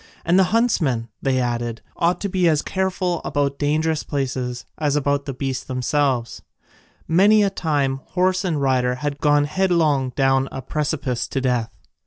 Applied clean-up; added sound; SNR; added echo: none; none; none; none.